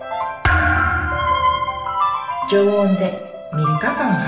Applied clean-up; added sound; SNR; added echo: none; Thump, thud; 3 dB; reverberation time 0.7 s.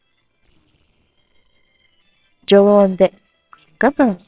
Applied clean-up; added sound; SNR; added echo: neural separator model SepFormer WHAMR!.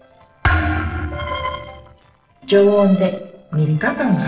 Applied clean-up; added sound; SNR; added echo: neural separator model SepFormer DNS4.